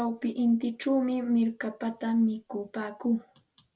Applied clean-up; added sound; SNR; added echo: none; none; none; none.